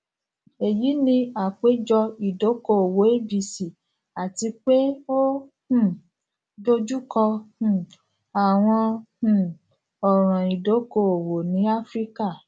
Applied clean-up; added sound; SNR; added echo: none; none; none; none.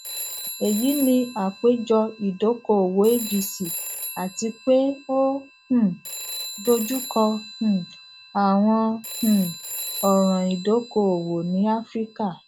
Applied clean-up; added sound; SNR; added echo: none; Telephone; 13 dB; none.